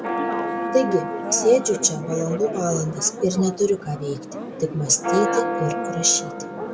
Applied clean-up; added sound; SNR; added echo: none; Church bell; 4 dB; none.